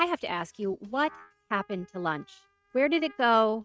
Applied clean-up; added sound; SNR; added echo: neural mask model RNNoise.